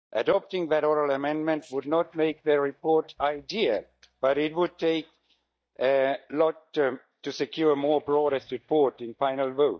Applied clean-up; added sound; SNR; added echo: neural mask model DeepFilterNet 3.